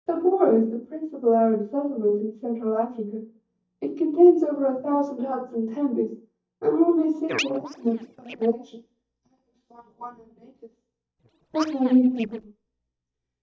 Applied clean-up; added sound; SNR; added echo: neural mask model DeepFilterNet 3.